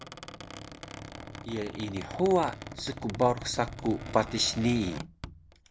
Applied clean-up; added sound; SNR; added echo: none; Squeak; 11 dB; none.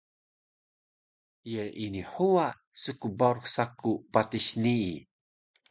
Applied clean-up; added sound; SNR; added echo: none; none; none; none.